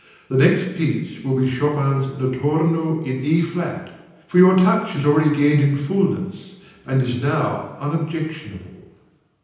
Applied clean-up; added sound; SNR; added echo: none; none; none; reverberation time 0.9 s.